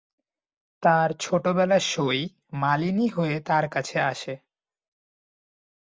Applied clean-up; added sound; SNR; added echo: none; none; none; none.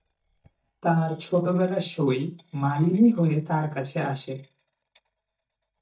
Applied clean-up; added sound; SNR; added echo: neural mask model DeepFilterNet 3.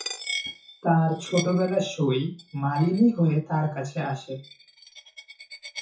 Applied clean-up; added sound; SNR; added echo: classical method WPE with log-MMSE.